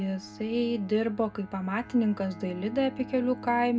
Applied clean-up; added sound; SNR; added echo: none; Bowed string instrument; 16 dB; reverberation time 0.2 s.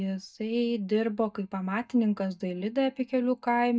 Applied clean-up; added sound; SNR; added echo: neural mask model DeepFilterNet 3.